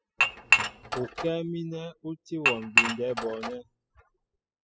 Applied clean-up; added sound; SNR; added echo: classical method spectral subtraction.